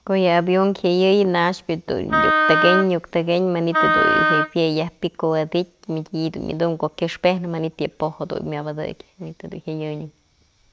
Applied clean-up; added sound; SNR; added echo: none; Wind instrument, woodwind instrument; -2 dB; none.